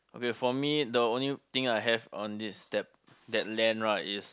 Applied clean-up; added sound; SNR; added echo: none; none; none; none.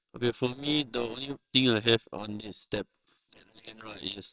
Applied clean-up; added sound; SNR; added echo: neural separator model SepFormer WHAMR!.